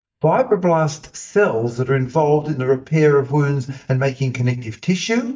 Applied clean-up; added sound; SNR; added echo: neural mask model DeepFilterNet 3.